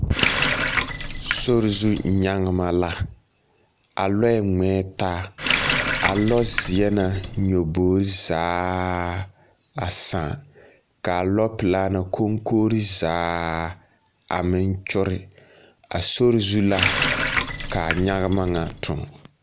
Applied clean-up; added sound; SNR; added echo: none; Water tap, faucet; 2 dB; none.